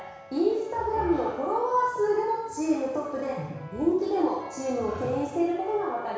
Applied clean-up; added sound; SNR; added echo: none; Brass instrument; 18 dB; reverberation time 1.1 s.